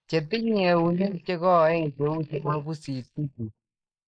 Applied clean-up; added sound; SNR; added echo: neural mask model Resemble Enhance denoiser.